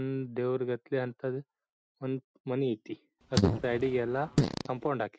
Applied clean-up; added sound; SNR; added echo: neural mask model RNNoise.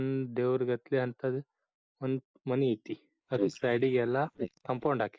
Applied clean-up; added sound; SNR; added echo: neural mask model Resemble Enhance denoiser.